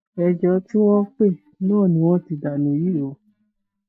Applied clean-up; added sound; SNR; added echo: neural mask model DeepFilterNet 3.